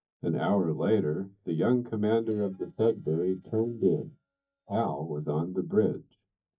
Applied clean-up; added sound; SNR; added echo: neural mask model DeepFilterNet 3.